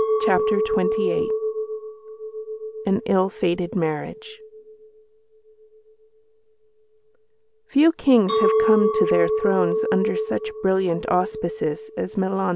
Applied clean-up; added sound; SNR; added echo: none; Chink, clink; 2 dB; none.